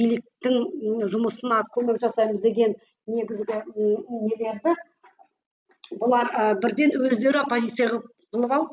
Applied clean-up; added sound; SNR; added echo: none; none; none; none.